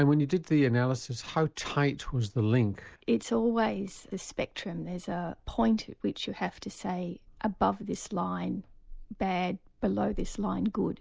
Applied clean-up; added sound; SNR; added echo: none; none; none; none.